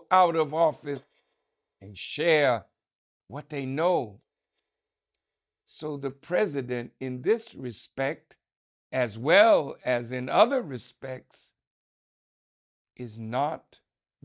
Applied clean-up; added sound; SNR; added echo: neural mask model DeepFilterNet 3.